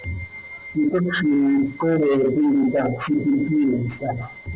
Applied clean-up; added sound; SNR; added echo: none; Bowed string instrument; 15 dB; none.